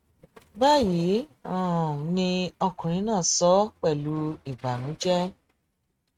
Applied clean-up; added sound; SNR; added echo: neural mask model RNNoise.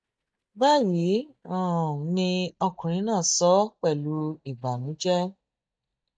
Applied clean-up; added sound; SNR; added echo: neural mask model DeepFilterNet 3.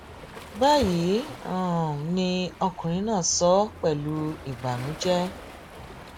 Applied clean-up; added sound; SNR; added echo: none; Waves, surf; 15 dB; none.